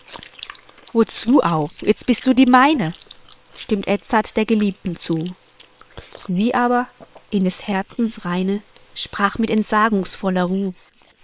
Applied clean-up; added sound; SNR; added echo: neural separator model SepFormer WHAM!.